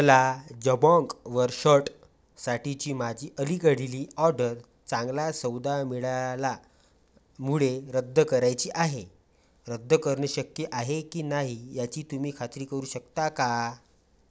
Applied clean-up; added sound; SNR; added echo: none; none; none; none.